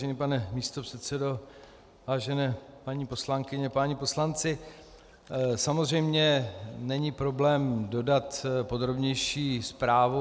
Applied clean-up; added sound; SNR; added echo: none; none; none; none.